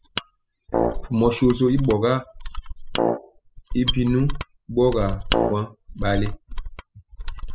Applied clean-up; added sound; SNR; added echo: classical method spectral subtraction.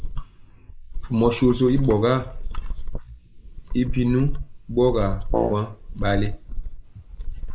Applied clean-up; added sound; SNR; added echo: neural mask model Resemble Enhance denoiser.